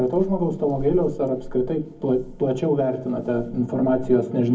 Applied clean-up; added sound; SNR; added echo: none; Chink, clink; 15 dB; reverberation time 0.3 s.